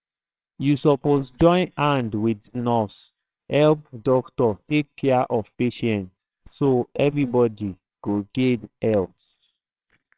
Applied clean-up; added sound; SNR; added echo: neural separator model SepFormer WHAMR!.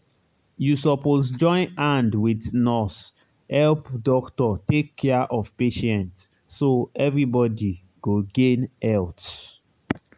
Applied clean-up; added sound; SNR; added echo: none; none; none; none.